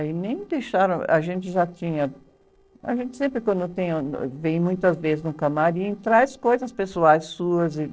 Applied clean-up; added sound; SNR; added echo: neural separator model SepFormer DNS4.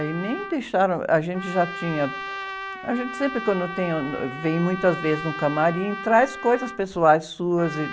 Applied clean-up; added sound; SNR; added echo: none; Trumpet; 11 dB; none.